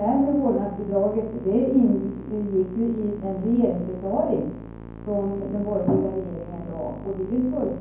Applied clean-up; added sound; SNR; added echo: none; Musical instrument; 14 dB; reverberation time 0.9 s.